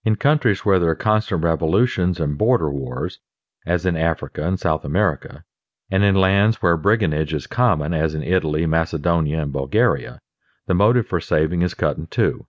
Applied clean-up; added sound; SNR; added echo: none; none; none; none.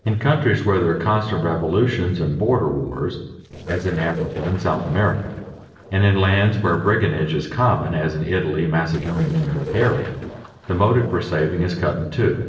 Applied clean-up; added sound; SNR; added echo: neural separator model SepFormer DNS4.